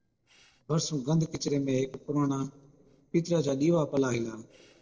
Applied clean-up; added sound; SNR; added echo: neural separator model SepFormer DNS4.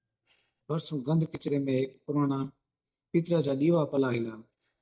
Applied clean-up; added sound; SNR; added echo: neural mask model DeepFilterNet 3.